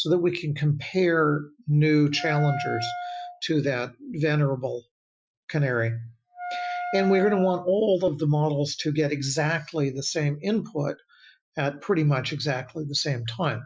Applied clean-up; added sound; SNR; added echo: classical method Wiener filter.